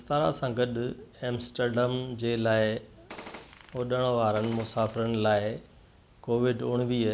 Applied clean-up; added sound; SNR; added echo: none; Gunshot, gunfire; 16 dB; none.